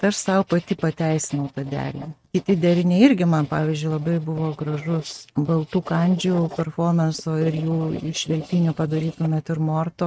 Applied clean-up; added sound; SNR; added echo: neural mask model RNNoise.